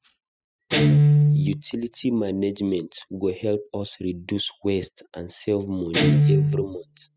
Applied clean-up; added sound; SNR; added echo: classical method spectral subtraction.